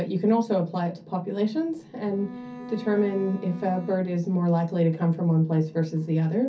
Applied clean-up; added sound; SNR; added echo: none; Bowed string instrument; 16 dB; reverberation time 0.3 s.